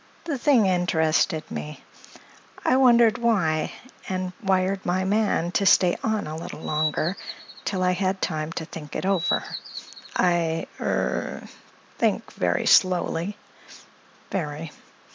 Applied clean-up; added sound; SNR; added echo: none; Bird vocalization, bird call, bird song; 8 dB; none.